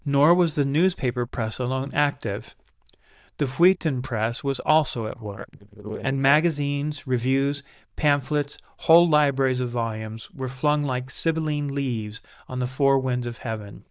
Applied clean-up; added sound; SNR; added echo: neural diffusion model UNIVERSE++.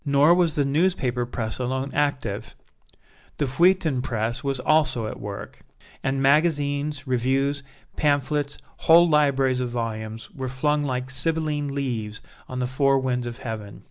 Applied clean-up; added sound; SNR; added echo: none; none; none; none.